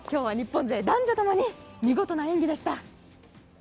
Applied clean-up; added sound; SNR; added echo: none; none; none; none.